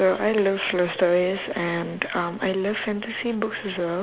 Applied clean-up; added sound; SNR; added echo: none; none; none; none.